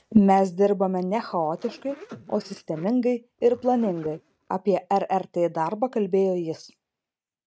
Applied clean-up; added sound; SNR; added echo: neural mask model RNNoise.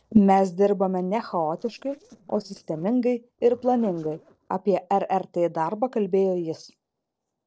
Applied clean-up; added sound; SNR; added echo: neural separator model SepFormer DNS4.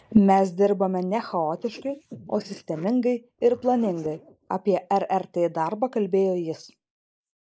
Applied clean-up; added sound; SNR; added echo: neural mask model Resemble Enhance denoiser.